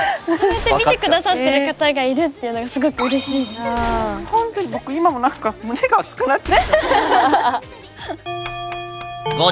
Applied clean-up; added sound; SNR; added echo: none; Gunshot, gunfire; 14 dB; none.